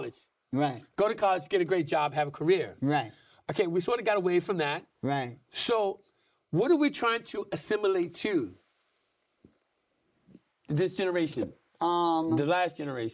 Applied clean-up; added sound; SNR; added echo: neural mask model Resemble Enhance denoiser.